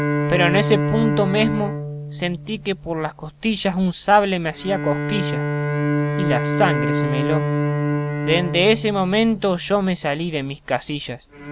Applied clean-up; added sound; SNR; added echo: none; Bowed string instrument; 2 dB; none.